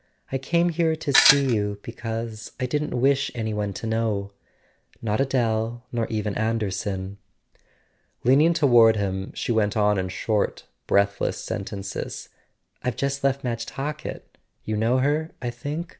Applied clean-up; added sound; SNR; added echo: none; Tools; -4 dB; none.